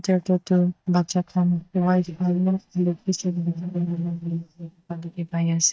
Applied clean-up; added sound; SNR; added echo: neural mask model DeepFilterNet 3.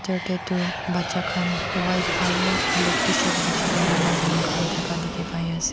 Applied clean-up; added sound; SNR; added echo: none; Aircraft; -2 dB; none.